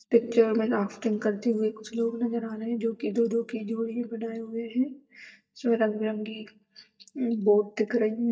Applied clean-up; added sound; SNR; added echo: neural mask model DeepFilterNet 3.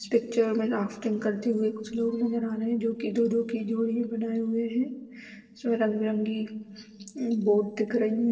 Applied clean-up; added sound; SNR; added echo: neural separator model SepFormer DNS4.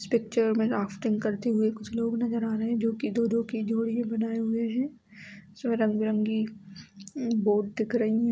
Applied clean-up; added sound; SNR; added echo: none; none; none; none.